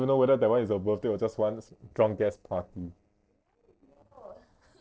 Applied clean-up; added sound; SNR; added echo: neural separator model SepFormer DNS4.